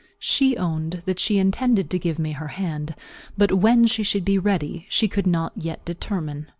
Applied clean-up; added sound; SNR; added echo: none; none; none; none.